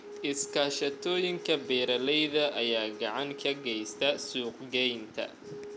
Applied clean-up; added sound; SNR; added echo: none; Wind instrument, woodwind instrument; 15 dB; none.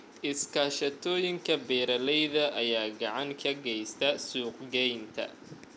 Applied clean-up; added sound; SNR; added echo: none; none; none; none.